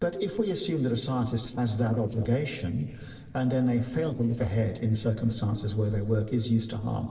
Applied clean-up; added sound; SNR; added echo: neural separator model SepFormer DNS4.